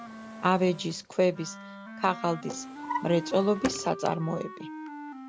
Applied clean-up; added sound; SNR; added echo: none; Drawer open or close + Wind instrument, woodwind instrument; 10 dB; none.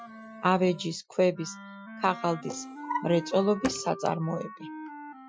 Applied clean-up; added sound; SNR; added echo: classical method Wiener filter.